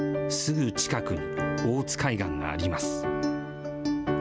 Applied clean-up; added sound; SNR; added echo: none; none; none; none.